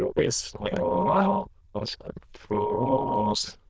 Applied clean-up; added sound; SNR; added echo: neural diffusion model UNIVERSE++.